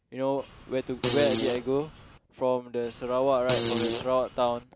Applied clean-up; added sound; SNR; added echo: none; Fart; 2 dB; none.